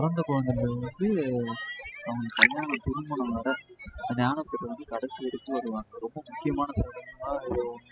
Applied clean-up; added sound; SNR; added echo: classical method spectral subtraction.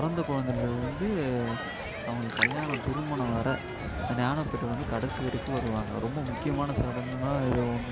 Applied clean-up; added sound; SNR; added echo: none; Liquid + Crowd; 5 dB; none.